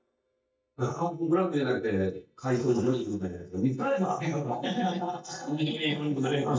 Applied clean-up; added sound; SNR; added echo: neural mask model DeepFilterNet 3.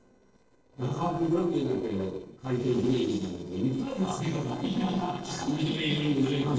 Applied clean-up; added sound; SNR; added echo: neural separator model SepFormer DNS4.